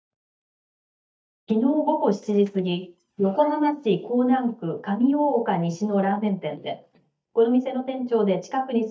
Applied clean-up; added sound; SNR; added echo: neural mask model DeepFilterNet 3.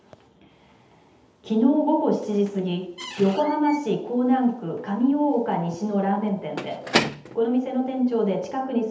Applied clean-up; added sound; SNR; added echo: none; Squeak / Slam / Wood; 12 dB; reverberation time 0.8 s.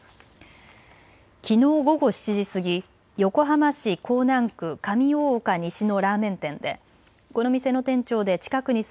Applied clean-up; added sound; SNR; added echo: none; none; none; none.